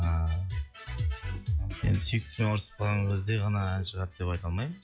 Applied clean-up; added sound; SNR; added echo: classical method log-MMSE.